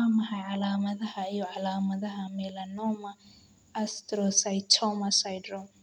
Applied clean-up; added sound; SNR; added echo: none; none; none; none.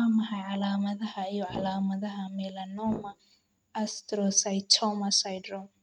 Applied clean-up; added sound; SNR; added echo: neural mask model RNNoise.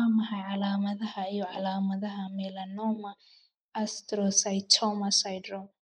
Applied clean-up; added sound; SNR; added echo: neural mask model Resemble Enhance denoiser.